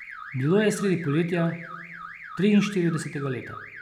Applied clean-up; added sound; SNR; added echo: none; Alarm / Car; 15 dB; none.